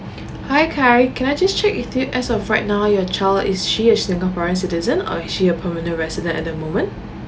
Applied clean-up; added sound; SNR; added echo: none; none; none; none.